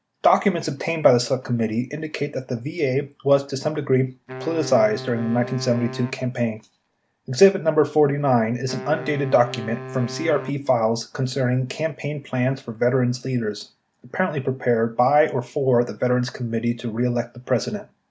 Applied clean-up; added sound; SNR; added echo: none; Wind instrument, woodwind instrument; 14 dB; none.